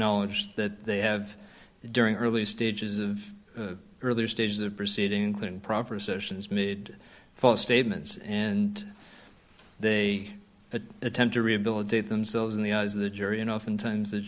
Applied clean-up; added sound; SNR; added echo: none; none; none; none.